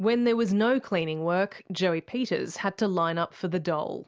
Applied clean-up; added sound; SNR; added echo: none; none; none; none.